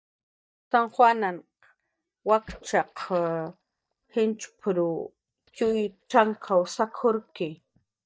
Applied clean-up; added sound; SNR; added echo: neural mask model DeepFilterNet 3.